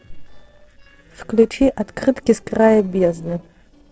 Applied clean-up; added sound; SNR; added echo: neural separator model SepFormer DNS4.